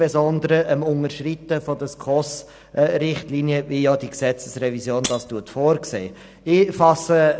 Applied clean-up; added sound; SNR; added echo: none; Shatter; 15 dB; none.